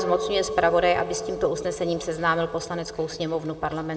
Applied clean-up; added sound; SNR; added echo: none; Chink, clink; 9 dB; reverberation time 0.8 s.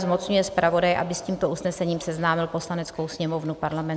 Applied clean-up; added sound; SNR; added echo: none; none; none; none.